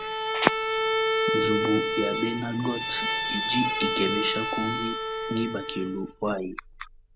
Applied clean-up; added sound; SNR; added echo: none; Bowed string instrument; -1 dB; none.